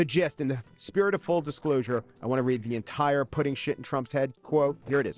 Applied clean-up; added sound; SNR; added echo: neural separator model SepFormer DNS4.